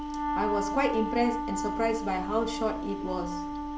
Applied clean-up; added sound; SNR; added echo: none; Wind instrument, woodwind instrument; 2 dB; reverberation time 0.7 s.